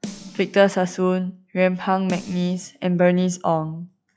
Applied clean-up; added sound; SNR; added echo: classical method log-MMSE.